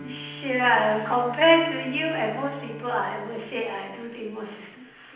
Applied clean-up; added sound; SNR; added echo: none; Bowed string instrument; 17 dB; reverberation time 0.9 s.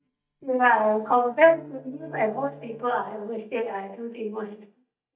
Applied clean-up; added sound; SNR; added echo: neural mask model DeepFilterNet 3.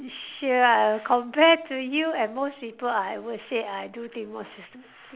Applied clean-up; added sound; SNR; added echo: none; none; none; none.